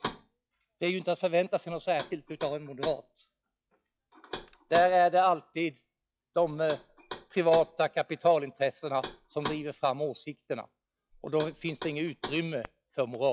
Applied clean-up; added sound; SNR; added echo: classical method log-MMSE.